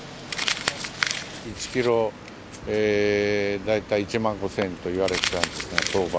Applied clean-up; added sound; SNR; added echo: none; Crumpling, crinkling; 7 dB; none.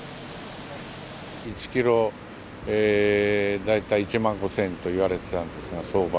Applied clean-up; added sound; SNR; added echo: none; none; none; none.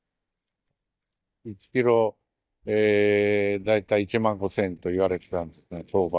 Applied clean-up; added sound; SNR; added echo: neural mask model DeepFilterNet 3.